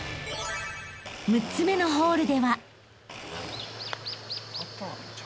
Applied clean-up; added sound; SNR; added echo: none; Domestic sounds, home sounds; 12 dB; none.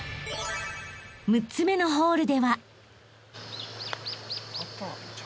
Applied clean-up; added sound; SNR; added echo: none; none; none; none.